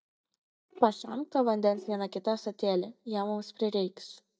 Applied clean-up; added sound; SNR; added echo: neural mask model DeepFilterNet 3.